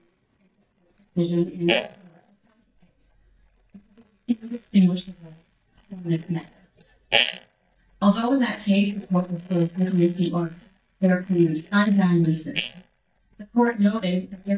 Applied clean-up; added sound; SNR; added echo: neural mask model DeepFilterNet 3.